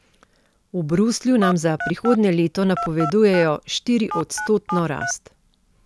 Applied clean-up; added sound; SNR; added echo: none; Telephone; 9 dB; none.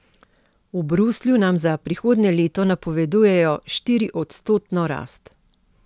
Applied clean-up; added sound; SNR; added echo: none; none; none; none.